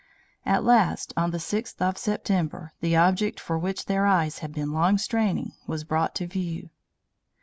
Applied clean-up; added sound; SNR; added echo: none; none; none; none.